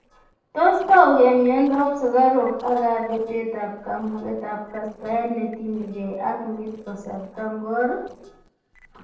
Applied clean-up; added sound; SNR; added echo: neural separator model SepFormer DNS4.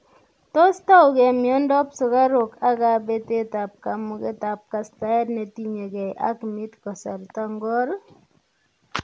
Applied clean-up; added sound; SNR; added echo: none; none; none; none.